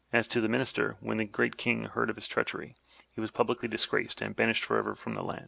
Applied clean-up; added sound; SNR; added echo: none; none; none; none.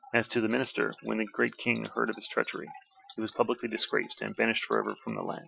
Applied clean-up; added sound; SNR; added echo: classical method Wiener filter.